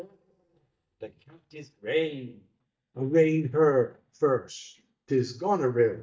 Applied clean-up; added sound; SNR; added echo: neural mask model DeepFilterNet 3.